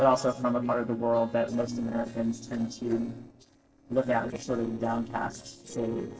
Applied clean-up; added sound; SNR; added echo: neural separator model SepFormer DNS4.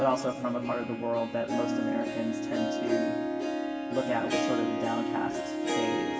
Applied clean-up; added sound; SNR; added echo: none; Harp; -1 dB; reverberation time 1.2 s.